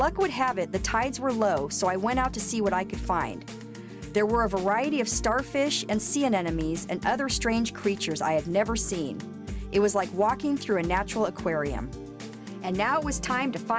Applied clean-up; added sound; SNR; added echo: none; none; none; none.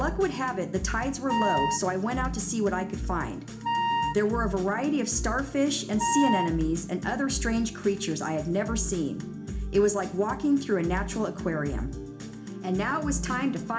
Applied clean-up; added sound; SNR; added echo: none; Wind instrument, woodwind instrument; 2 dB; reverberation time 0.4 s.